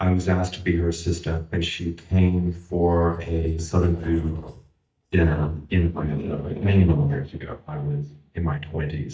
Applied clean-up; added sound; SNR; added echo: neural mask model DeepFilterNet 3.